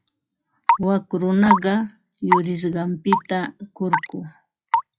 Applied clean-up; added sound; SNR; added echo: classical method log-MMSE.